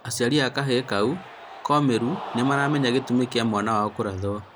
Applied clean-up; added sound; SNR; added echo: none; Cheering; 15 dB; none.